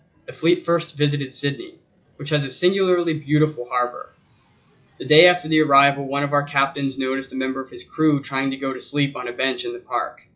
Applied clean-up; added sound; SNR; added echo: classical method log-MMSE.